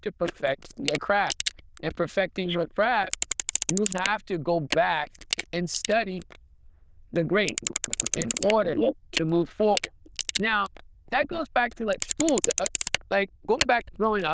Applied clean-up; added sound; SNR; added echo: neural diffusion model UNIVERSE++.